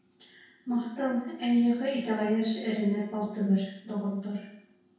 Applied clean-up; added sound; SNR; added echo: none; none; none; reverberation time 0.6 s.